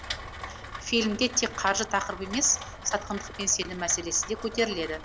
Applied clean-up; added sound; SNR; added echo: none; Rain; 11 dB; none.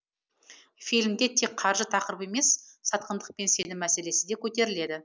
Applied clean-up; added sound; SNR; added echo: none; none; none; none.